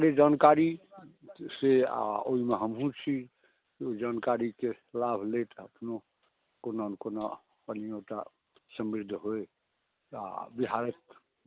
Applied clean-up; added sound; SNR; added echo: none; Tambourine; 19 dB; none.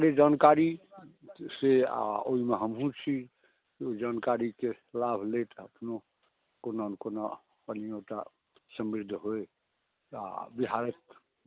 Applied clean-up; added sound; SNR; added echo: none; none; none; none.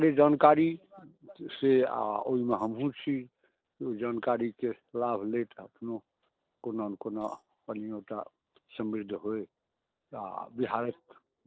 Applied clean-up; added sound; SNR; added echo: neural separator model SepFormer DNS4.